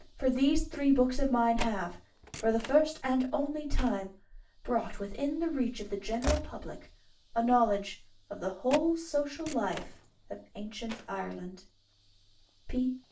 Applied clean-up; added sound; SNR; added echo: none; Slam / Train; 14 dB; reverberation time 0.3 s.